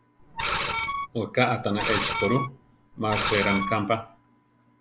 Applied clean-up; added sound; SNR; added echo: none; Screech; 2 dB; none.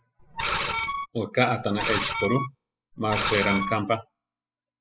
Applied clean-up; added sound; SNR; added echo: classical method spectral subtraction.